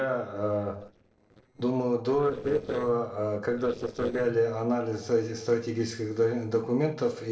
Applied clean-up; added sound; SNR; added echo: neural separator model SepFormer DNS4.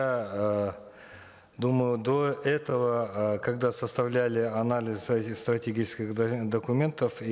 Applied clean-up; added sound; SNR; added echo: none; none; none; none.